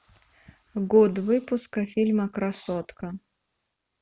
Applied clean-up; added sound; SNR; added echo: none; none; none; none.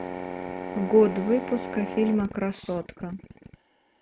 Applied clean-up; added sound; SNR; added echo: none; Drill; 9 dB; none.